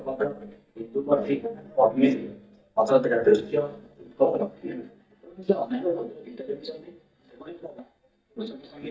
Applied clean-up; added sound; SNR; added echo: neural mask model DeepFilterNet 3.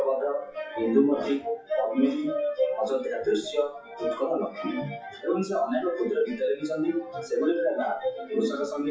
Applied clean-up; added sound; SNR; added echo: classical method WPE with log-MMSE.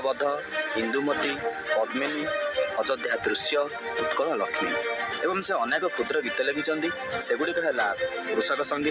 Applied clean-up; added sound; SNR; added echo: none; none; none; none.